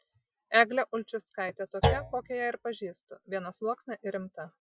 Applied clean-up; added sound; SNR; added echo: classical method Wiener filter.